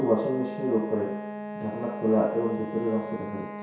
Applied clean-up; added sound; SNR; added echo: none; Wind instrument, woodwind instrument; 8 dB; reverberation time 0.7 s.